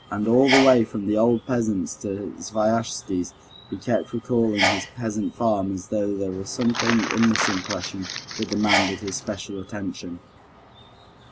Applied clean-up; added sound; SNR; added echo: none; Crumpling, crinkling + Sneeze; 7 dB; none.